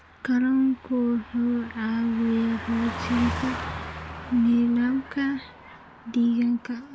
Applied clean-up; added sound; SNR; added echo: none; Car passing by; 12 dB; none.